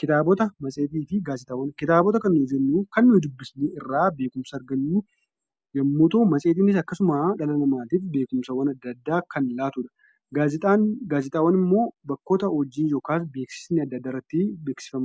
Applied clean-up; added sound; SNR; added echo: none; none; none; none.